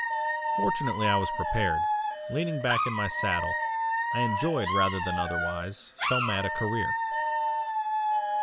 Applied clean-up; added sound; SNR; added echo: none; Alarm / Dog; -3 dB; none.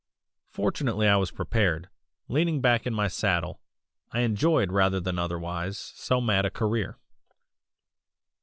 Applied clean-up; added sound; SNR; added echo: none; none; none; none.